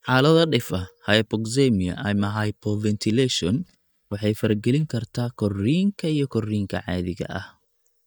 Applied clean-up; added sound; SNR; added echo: neural mask model DeepFilterNet 3.